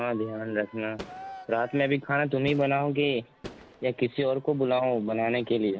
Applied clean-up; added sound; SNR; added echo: none; Crowd / Fireworks; 20 dB; none.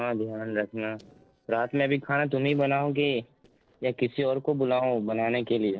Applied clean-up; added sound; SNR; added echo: neural separator model SepFormer DNS4.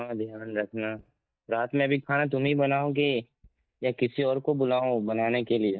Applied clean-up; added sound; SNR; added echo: neural mask model DeepFilterNet 3.